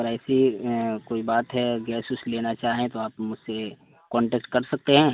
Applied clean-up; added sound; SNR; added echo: none; none; none; none.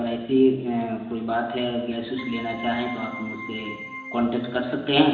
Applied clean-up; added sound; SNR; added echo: none; Keyboard (musical); 13 dB; reverberation time 1.0 s.